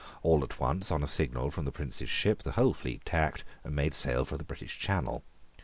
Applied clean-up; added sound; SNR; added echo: none; none; none; none.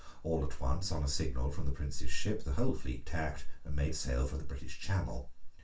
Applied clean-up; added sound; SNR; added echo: none; none; none; reverberation time 0.2 s.